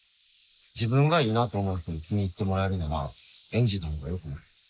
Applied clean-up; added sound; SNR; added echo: neural mask model Resemble Enhance denoiser.